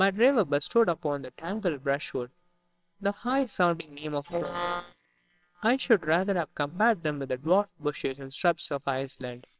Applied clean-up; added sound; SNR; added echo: neural separator model SepFormer WHAMR!.